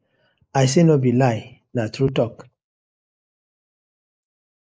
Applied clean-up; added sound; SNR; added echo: neural mask model Resemble Enhance denoiser.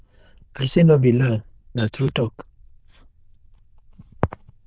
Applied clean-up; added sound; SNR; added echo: neural diffusion model UNIVERSE++.